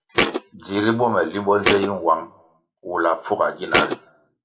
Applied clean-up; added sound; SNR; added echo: none; Thump, thud; -1 dB; reverberation time 0.3 s.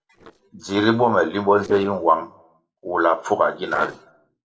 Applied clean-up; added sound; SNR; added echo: neural separator model SepFormer DNS4.